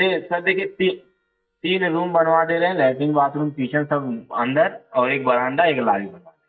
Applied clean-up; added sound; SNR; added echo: neural mask model DeepFilterNet 3.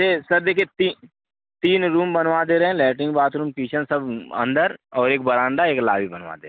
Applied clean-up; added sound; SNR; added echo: none; none; none; none.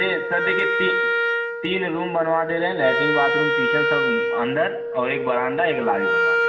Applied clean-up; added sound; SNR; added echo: none; Wind instrument, woodwind instrument; -2 dB; reverberation time 0.8 s.